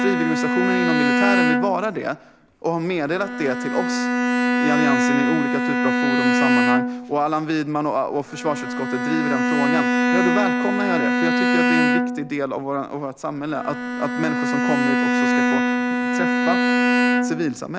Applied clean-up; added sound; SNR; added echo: none; Bowed string instrument; -4 dB; none.